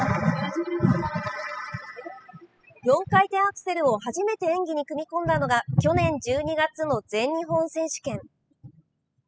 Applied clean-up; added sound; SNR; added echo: classical method spectral subtraction.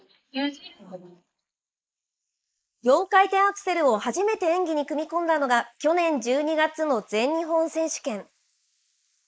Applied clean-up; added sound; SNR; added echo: neural mask model Resemble Enhance denoiser.